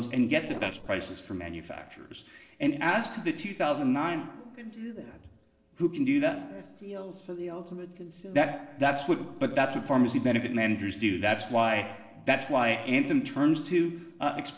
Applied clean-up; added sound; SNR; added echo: neural separator model SepFormer DNS4.